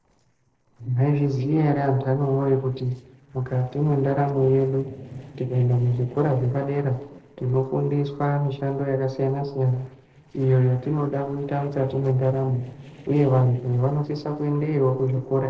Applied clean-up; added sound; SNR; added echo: neural separator model SepFormer DNS4.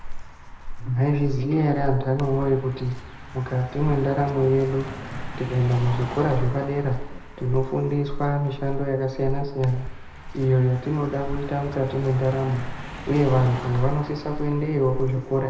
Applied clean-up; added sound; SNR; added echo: none; Car passing by; 8 dB; reverberation time 0.8 s.